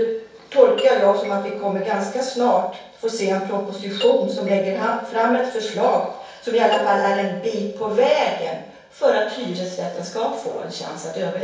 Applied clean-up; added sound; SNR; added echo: none; Doorbell; 12 dB; reverberation time 0.7 s.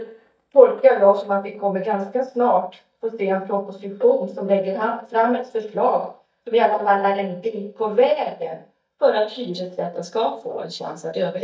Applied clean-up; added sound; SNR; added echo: neural mask model DeepFilterNet 3.